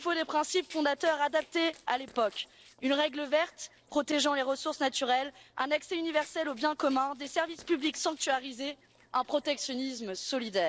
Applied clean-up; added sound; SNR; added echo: neural separator model SepFormer DNS4.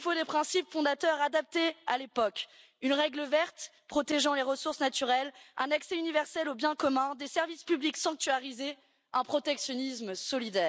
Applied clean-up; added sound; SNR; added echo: none; none; none; none.